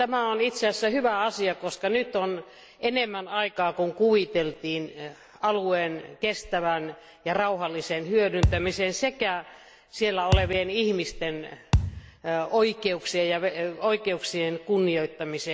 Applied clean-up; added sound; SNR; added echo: none; Thump, thud; 1 dB; none.